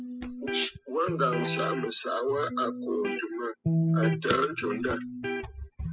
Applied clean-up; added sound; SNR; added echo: classical method spectral subtraction.